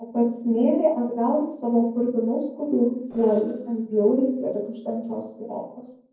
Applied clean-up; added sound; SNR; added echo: neural separator model SepFormer DNS4.